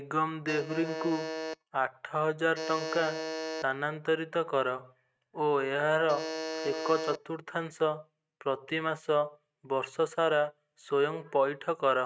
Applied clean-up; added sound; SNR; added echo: neural mask model RNNoise.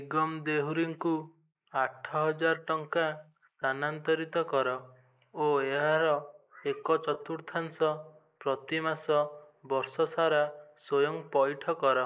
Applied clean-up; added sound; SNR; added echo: neural mask model Resemble Enhance denoiser.